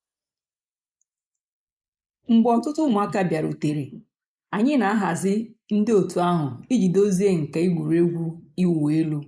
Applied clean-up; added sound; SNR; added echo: neural mask model Resemble Enhance denoiser.